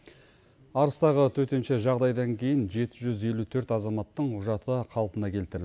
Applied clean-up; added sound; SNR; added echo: none; none; none; none.